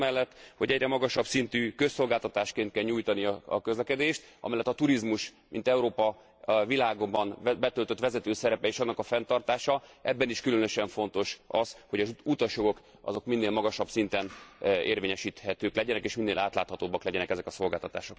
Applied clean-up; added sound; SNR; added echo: none; none; none; none.